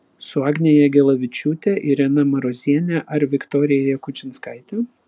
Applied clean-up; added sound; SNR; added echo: none; none; none; none.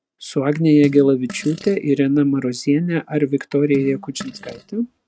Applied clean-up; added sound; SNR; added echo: neural mask model RNNoise.